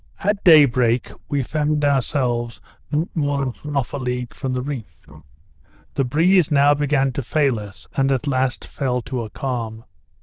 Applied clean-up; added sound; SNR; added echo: neural diffusion model UNIVERSE++.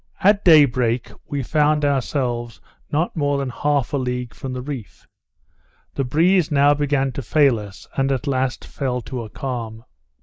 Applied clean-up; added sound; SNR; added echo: neural mask model Resemble Enhance denoiser.